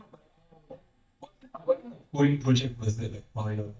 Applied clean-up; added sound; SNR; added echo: neural mask model DeepFilterNet 3.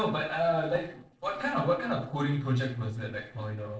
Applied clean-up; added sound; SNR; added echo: neural separator model SepFormer DNS4.